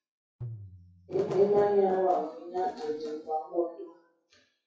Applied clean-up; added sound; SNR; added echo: classical method WPE with log-MMSE.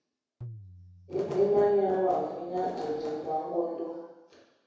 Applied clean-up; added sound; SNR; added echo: none; Tabla; 20 dB; reverberation time 1.0 s.